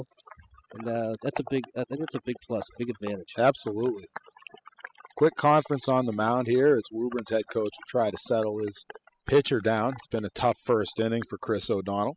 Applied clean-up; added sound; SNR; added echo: classical method spectral subtraction.